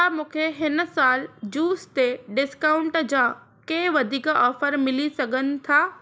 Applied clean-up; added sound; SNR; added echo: none; none; none; none.